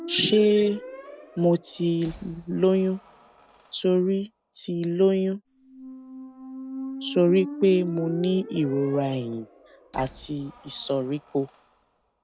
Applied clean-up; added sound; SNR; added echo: none; Squeak; 15 dB; none.